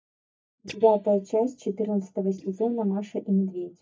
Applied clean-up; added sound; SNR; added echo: neural mask model DeepFilterNet 3.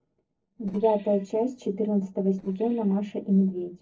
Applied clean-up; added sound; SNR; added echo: neural separator model SepFormer DNS4.